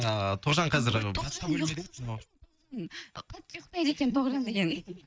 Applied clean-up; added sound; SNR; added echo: neural mask model DeepFilterNet 3.